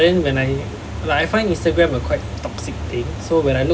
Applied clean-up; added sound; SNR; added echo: none; Water; 16 dB; reverberation time 0.4 s.